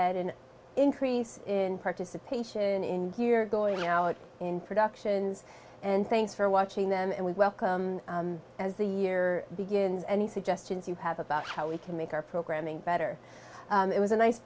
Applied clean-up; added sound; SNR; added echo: none; Zipper (clothing); 16 dB; none.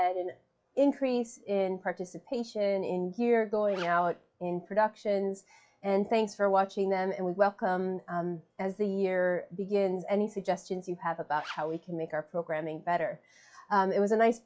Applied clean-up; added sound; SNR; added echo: classical method log-MMSE.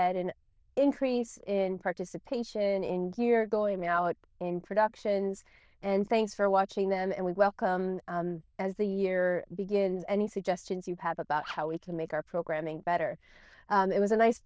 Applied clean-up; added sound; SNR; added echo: neural diffusion model UNIVERSE++.